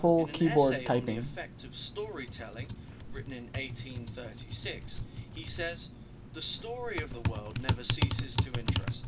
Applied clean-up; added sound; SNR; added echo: none; Typing; -5 dB; reverberation time 0.4 s.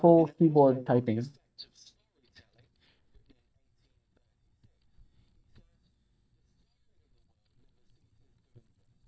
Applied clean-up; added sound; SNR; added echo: neural mask model DeepFilterNet 3.